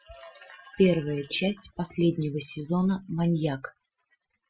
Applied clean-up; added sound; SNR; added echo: classical method Wiener filter.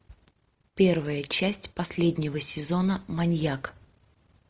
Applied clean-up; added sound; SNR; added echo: none; none; none; none.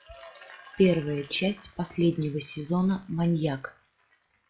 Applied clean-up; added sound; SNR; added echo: classical method log-MMSE.